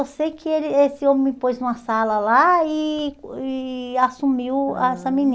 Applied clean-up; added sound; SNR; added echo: none; none; none; none.